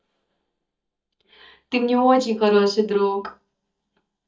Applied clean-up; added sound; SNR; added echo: neural mask model DeepFilterNet 3.